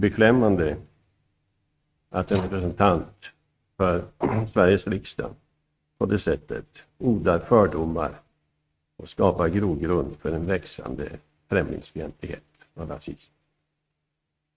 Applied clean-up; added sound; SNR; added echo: neural mask model RNNoise.